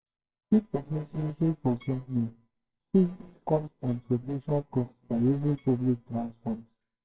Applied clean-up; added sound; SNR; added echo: neural separator model SepFormer WHAMR!.